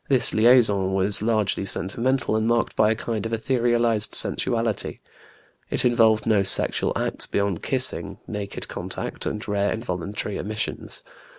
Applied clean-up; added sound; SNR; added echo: none; none; none; none.